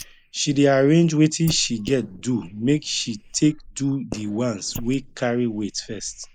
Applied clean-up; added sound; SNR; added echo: neural mask model Resemble Enhance denoiser.